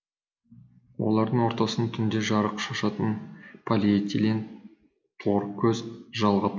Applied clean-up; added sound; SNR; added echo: none; none; none; none.